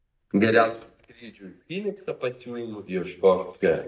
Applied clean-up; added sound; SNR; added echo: neural mask model DeepFilterNet 3.